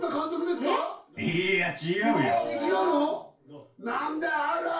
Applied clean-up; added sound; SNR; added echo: none; none; none; reverberation time 0.3 s.